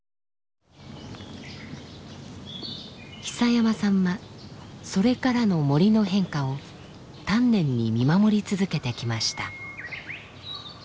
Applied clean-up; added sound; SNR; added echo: none; none; none; none.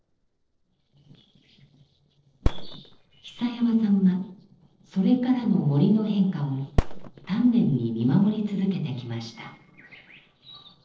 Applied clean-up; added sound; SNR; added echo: neural separator model SepFormer DNS4.